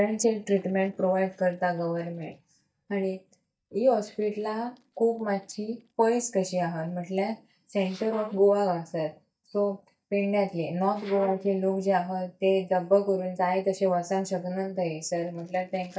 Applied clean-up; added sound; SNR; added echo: neural mask model DeepFilterNet 3.